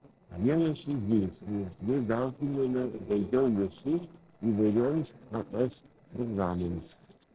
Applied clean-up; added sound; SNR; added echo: neural separator model SepFormer DNS4.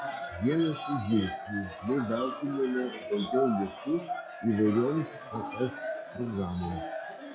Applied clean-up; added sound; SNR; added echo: classical method log-MMSE.